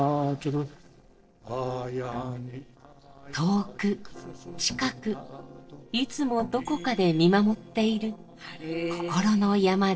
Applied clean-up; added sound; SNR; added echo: neural separator model SepFormer DNS4.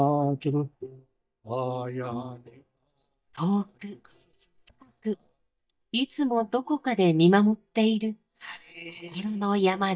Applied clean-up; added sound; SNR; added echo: neural mask model DeepFilterNet 3.